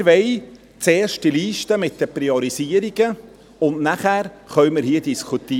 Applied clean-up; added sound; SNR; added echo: none; none; none; none.